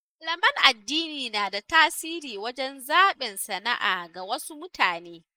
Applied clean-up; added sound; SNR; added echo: neural mask model Resemble Enhance denoiser.